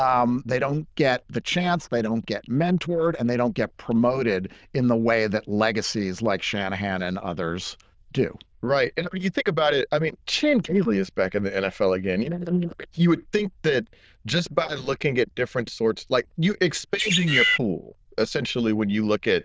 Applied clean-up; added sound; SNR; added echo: neural diffusion model UNIVERSE++.